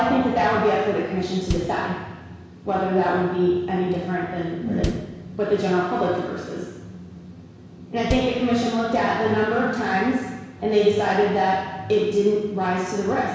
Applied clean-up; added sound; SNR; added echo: none; Bass drum; 14 dB; reverberation time 1.1 s.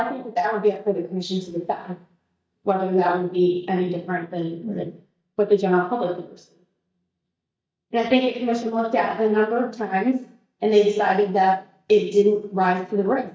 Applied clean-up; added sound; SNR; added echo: neural mask model DeepFilterNet 3.